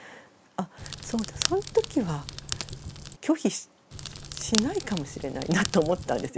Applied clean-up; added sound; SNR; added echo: none; Crackle; 6 dB; none.